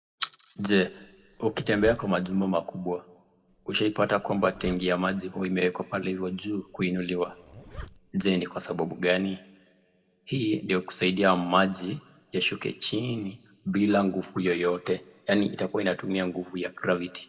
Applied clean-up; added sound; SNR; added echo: none; Zipper (clothing); 19 dB; reverberation time 1.2 s.